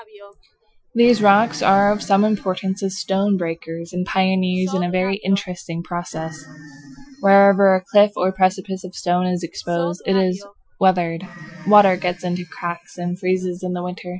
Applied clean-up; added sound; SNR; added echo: classical method Wiener filter.